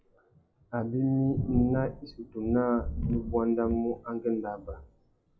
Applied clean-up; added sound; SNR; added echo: classical method log-MMSE.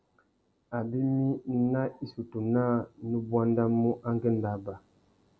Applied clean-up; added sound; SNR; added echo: none; none; none; none.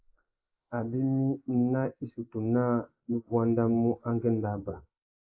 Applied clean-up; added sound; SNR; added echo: neural mask model Resemble Enhance denoiser.